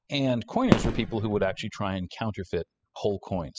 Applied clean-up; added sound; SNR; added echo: classical method spectral subtraction.